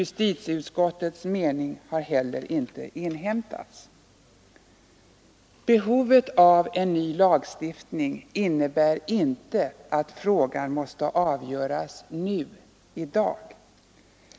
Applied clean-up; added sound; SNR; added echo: none; none; none; none.